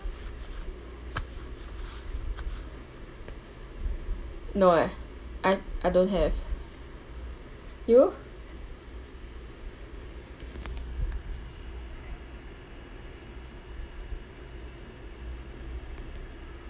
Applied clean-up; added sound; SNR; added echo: none; none; none; none.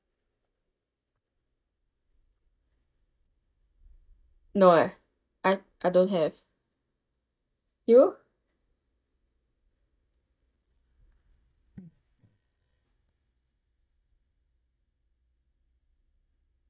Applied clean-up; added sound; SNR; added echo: neural mask model DeepFilterNet 3.